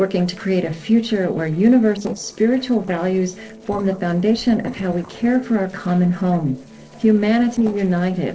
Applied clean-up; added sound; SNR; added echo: neural separator model SepFormer DNS4.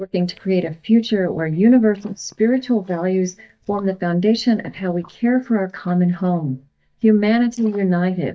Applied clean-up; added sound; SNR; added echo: neural mask model DeepFilterNet 3.